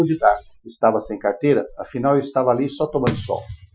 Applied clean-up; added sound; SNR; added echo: classical method Wiener filter.